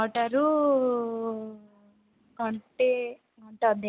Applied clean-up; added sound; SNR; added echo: none; none; none; none.